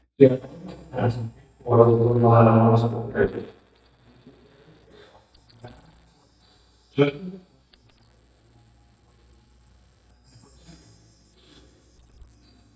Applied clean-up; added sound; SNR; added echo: neural mask model DeepFilterNet 3.